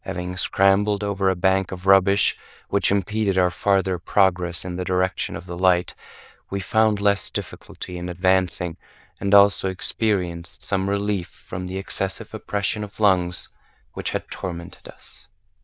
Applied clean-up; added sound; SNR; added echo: neural diffusion model UNIVERSE++.